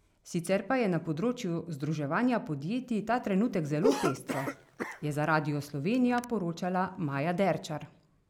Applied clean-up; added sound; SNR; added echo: none; Cough; 7 dB; none.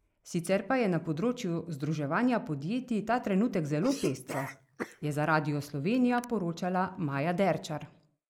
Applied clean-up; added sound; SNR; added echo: neural mask model Resemble Enhance denoiser.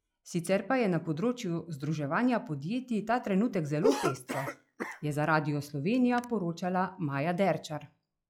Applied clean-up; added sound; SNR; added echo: classical method log-MMSE.